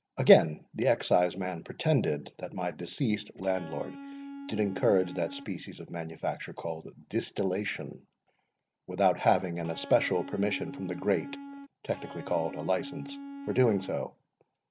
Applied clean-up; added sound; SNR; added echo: none; Electric guitar; 12 dB; none.